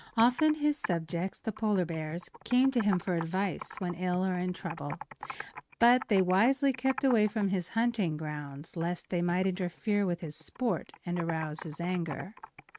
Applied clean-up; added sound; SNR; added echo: neural mask model RNNoise.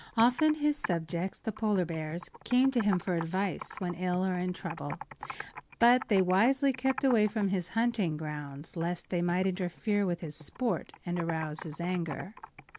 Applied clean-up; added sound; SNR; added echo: none; Computer keyboard; 16 dB; none.